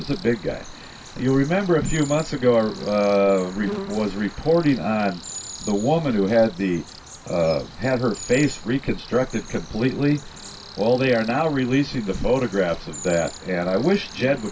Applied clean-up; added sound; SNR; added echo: none; Cricket; 16 dB; reverberation time 0.2 s.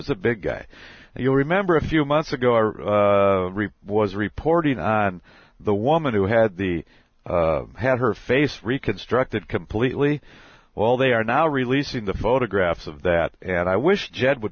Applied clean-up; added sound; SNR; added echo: none; none; none; none.